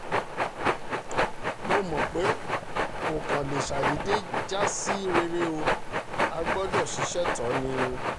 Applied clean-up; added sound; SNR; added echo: none; Train; -4 dB; none.